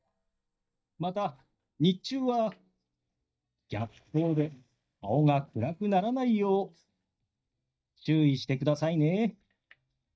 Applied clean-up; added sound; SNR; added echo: neural mask model DeepFilterNet 3.